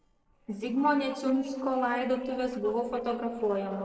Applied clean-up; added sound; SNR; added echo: neural separator model SepFormer DNS4.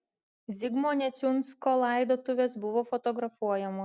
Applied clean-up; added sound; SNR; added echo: none; none; none; none.